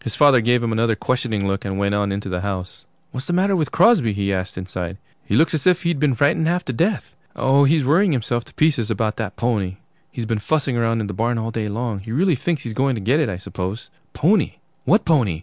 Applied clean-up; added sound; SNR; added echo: none; none; none; none.